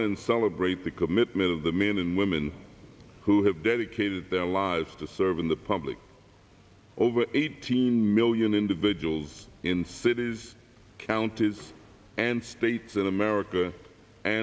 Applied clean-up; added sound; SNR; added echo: none; none; none; none.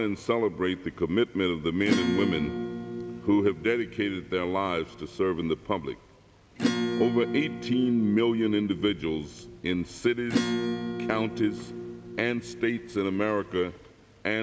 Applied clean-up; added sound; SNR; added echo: none; Acoustic guitar / Strum; 5 dB; none.